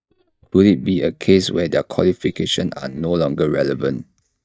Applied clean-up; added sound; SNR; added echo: neural mask model DeepFilterNet 3.